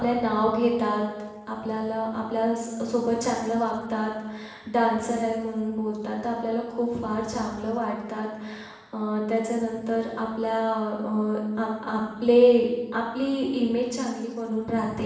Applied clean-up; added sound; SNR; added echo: none; none; none; reverberation time 1.1 s.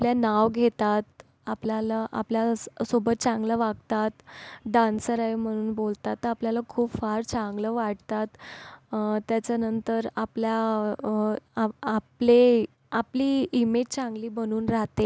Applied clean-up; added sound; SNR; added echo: none; none; none; none.